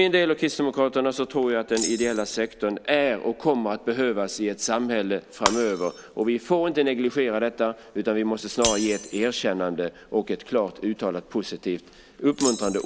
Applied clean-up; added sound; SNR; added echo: none; Shatter; 13 dB; none.